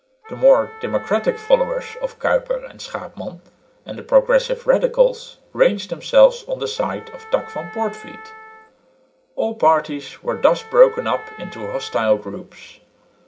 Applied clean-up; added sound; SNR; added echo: none; Wind instrument, woodwind instrument; 18 dB; reverberation time 0.3 s.